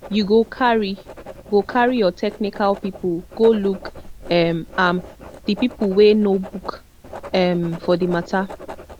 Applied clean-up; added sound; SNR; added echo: none; Writing; 17 dB; none.